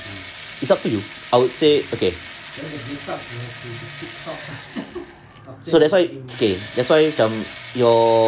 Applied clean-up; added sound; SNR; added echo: none; Engine / Drill; 17 dB; none.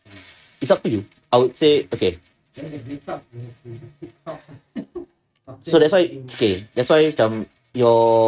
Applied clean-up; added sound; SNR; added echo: neural mask model RNNoise.